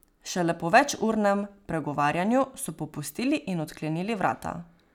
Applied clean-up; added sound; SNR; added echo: none; none; none; none.